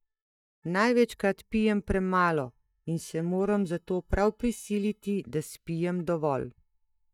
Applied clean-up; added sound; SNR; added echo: neural mask model DeepFilterNet 3.